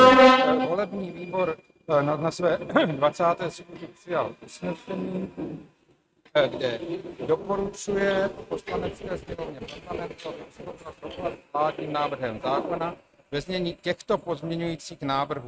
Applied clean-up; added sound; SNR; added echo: neural mask model RNNoise.